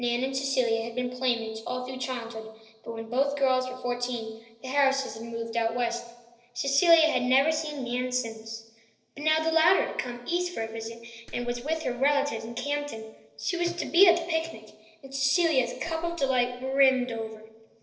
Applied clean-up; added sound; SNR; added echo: neural separator model SepFormer DNS4.